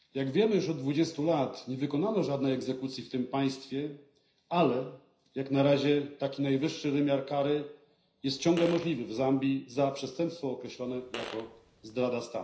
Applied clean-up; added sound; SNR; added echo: none; Fart; 15 dB; reverberation time 0.5 s.